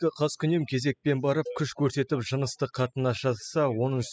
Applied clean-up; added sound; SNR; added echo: classical method spectral subtraction.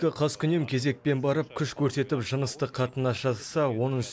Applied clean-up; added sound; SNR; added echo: none; none; none; none.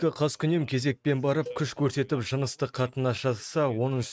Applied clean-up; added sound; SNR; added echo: neural mask model RNNoise.